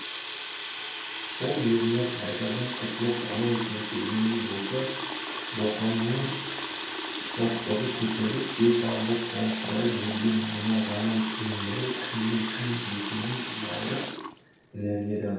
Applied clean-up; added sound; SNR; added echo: none; Water tap, faucet; 1 dB; reverberation time 0.7 s.